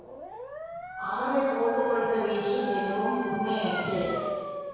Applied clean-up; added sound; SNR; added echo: none; Dog; 6 dB; reverberation time 2.0 s.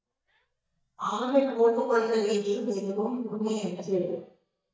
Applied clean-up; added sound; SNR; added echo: neural mask model DeepFilterNet 3.